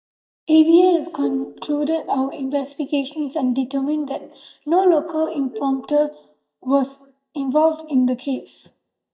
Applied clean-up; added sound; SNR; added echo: neural mask model DeepFilterNet 3.